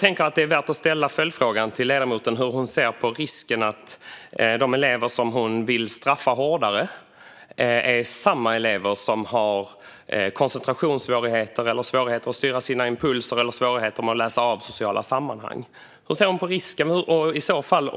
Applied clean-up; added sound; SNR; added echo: none; none; none; none.